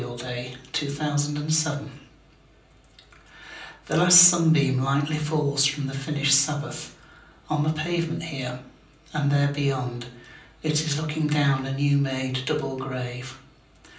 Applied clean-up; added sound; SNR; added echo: none; none; none; reverberation time 0.6 s.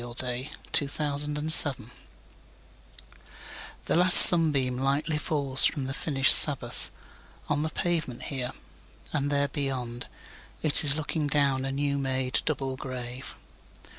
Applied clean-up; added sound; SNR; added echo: none; none; none; none.